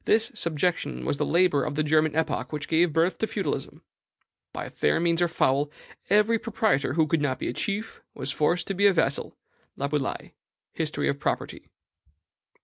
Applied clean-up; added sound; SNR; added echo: none; none; none; none.